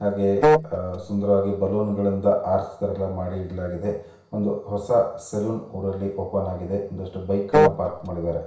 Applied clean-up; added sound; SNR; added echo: none; Wind instrument, woodwind instrument; -4 dB; reverberation time 0.6 s.